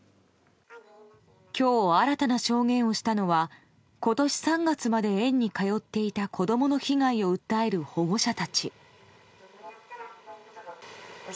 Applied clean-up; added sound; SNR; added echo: none; none; none; none.